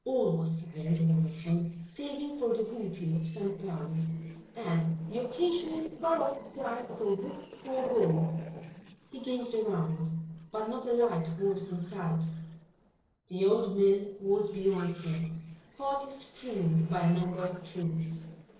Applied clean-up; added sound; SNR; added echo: neural separator model SepFormer DNS4.